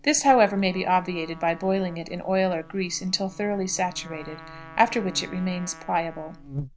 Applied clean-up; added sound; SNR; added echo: none; Buzz + Trumpet; 16 dB; none.